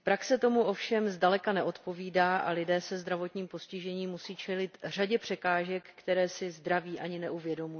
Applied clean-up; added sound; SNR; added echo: none; none; none; none.